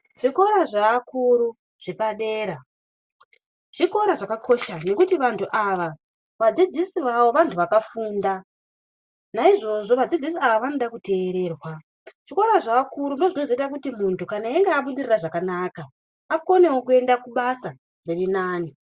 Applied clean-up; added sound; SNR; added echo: none; none; none; none.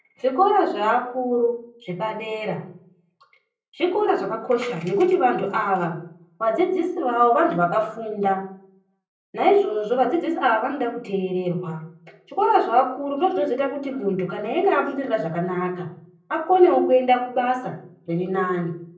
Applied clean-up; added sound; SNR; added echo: none; none; none; reverberation time 0.6 s.